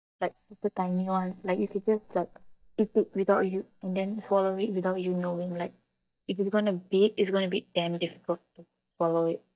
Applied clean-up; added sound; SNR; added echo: neural mask model DeepFilterNet 3.